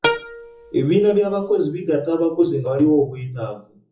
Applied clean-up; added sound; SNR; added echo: classical method WPE with log-MMSE.